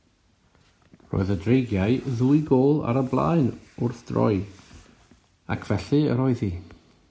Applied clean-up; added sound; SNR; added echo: none; none; none; none.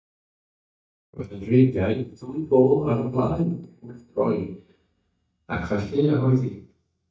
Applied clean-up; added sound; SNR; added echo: neural mask model DeepFilterNet 3.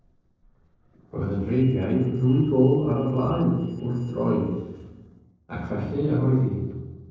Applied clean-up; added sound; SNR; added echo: neural separator model SepFormer DNS4.